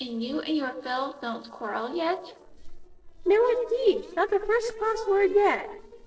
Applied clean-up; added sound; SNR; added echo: neural separator model SepFormer DNS4.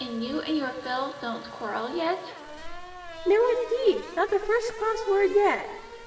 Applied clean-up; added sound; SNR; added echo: none; Race car, auto racing / Accelerating, revving, vroom; 15 dB; reverberation time 1.9 s.